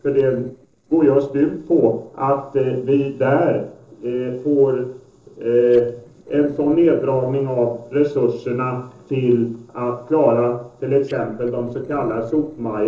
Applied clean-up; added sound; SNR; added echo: neural separator model SepFormer DNS4.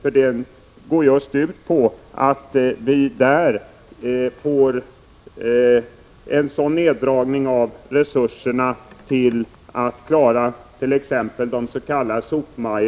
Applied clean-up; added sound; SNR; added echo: none; none; none; none.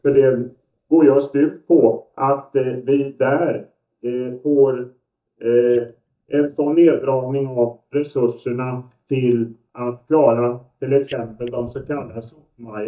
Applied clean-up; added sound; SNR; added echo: neural mask model DeepFilterNet 3.